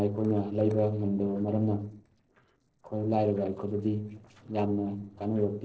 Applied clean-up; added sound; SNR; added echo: neural separator model SepFormer DNS4.